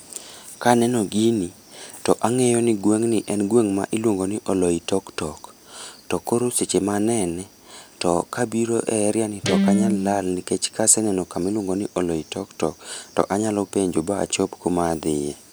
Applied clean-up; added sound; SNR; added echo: none; Guitar; 0 dB; none.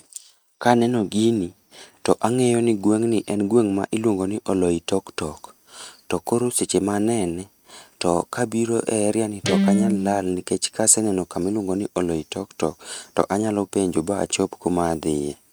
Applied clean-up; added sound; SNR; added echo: neural mask model RNNoise.